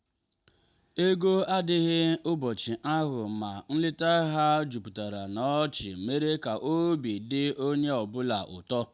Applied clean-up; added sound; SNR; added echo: none; none; none; none.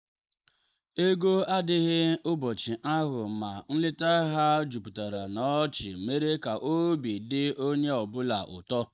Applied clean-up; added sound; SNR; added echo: neural mask model Resemble Enhance denoiser.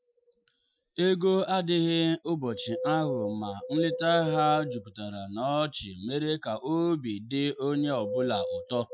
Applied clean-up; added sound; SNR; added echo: classical method Wiener filter.